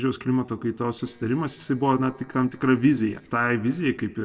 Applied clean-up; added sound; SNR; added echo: neural separator model SepFormer DNS4.